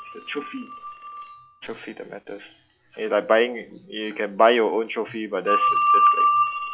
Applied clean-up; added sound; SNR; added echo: classical method log-MMSE.